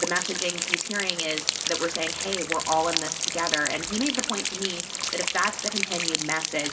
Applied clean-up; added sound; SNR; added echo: none; Rain; 0 dB; reverberation time 1.9 s.